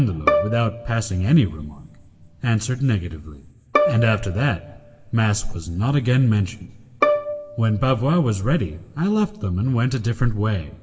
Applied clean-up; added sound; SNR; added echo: none; Bowed string instrument; 7 dB; reverberation time 1.3 s.